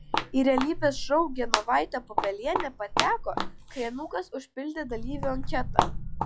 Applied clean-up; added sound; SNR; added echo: classical method log-MMSE.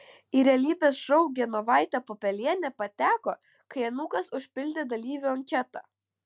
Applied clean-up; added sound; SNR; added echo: none; none; none; none.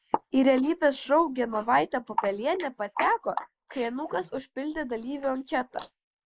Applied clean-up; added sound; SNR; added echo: neural mask model Resemble Enhance denoiser.